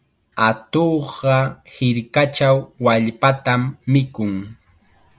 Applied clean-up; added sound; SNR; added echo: none; none; none; none.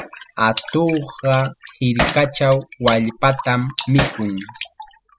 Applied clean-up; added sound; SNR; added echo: classical method spectral subtraction.